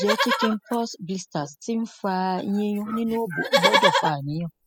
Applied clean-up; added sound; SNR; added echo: classical method spectral subtraction.